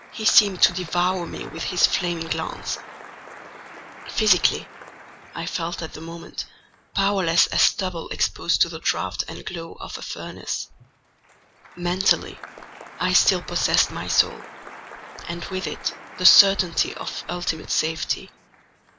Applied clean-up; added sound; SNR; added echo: none; Applause; 17 dB; none.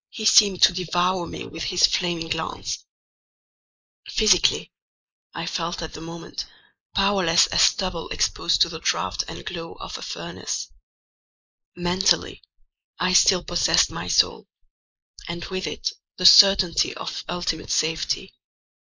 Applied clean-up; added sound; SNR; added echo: neural mask model Resemble Enhance denoiser.